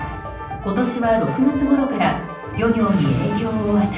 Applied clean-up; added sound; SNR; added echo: none; Trumpet; 20 dB; reverberation time 0.6 s.